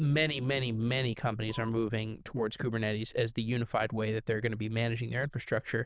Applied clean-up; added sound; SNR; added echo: neural diffusion model UNIVERSE++.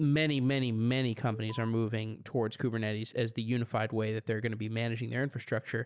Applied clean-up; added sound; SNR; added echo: none; Alarm; 15 dB; none.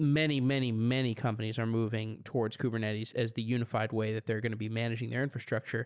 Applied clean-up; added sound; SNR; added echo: none; none; none; none.